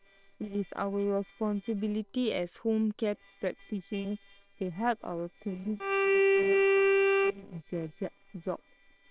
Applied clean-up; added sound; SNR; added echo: neural separator model SepFormer WHAM!.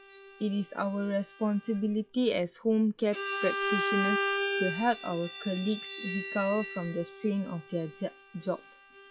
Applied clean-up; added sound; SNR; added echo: classical method log-MMSE.